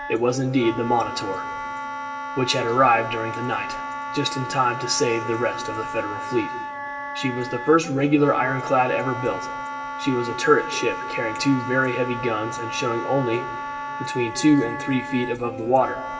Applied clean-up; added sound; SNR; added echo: none; Wind instrument, woodwind instrument; 8 dB; reverberation time 2.8 s.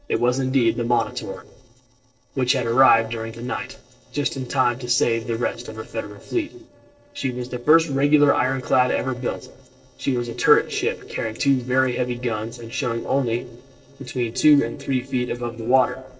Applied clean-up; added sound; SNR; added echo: neural separator model SepFormer DNS4.